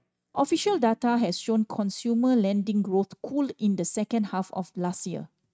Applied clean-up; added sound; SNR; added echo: neural mask model RNNoise.